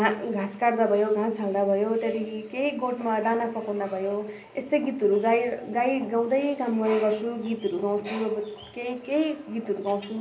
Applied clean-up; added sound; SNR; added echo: none; none; none; reverberation time 0.5 s.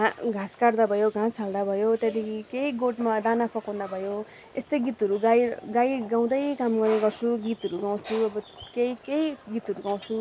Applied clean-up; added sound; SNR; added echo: none; none; none; none.